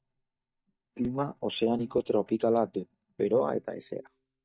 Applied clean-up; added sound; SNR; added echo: neural mask model DeepFilterNet 3.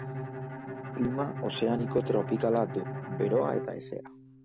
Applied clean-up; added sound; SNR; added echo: none; Bowed string instrument; 6 dB; none.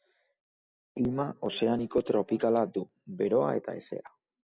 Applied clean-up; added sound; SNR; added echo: none; none; none; none.